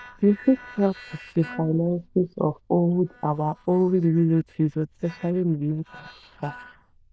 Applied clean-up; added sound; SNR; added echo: neural diffusion model UNIVERSE++.